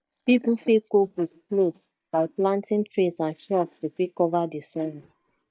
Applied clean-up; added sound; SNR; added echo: neural mask model DeepFilterNet 3.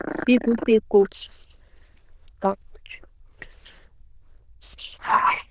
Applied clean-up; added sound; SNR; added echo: neural diffusion model UNIVERSE++.